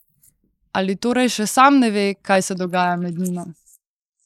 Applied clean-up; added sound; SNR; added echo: neural mask model Resemble Enhance denoiser.